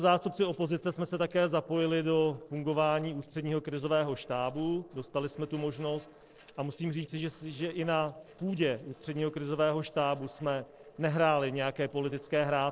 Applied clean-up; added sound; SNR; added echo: neural separator model SepFormer DNS4.